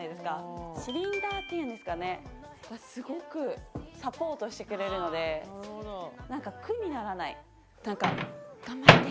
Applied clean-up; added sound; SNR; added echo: none; Microwave oven; -3 dB; none.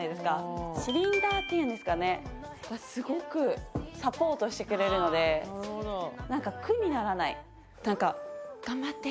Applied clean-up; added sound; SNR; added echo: none; none; none; none.